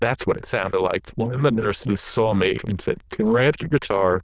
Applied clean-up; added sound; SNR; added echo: neural diffusion model UNIVERSE++.